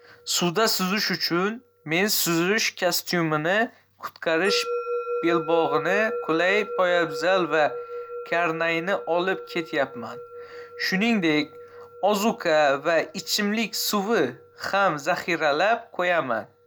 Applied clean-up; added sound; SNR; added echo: none; Musical instrument; 11 dB; none.